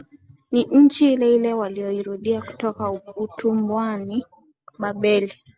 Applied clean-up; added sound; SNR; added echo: none; none; none; none.